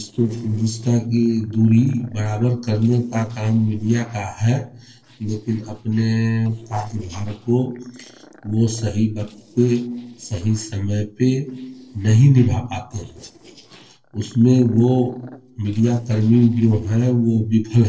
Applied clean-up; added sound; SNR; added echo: neural separator model SepFormer DNS4.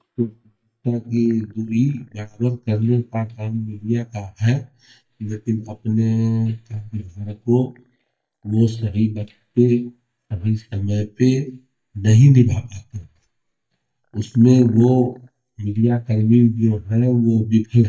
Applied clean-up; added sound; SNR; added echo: neural mask model DeepFilterNet 3.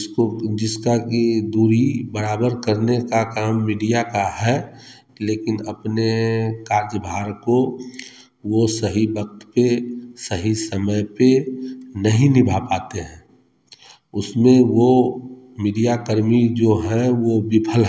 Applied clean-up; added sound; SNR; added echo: none; none; none; none.